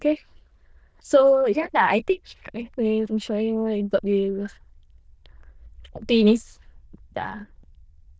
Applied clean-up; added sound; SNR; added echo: neural diffusion model UNIVERSE++.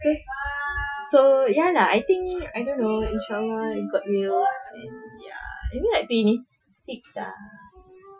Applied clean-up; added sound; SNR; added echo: classical method Wiener filter.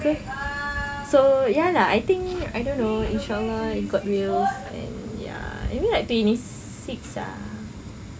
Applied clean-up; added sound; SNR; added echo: none; none; none; none.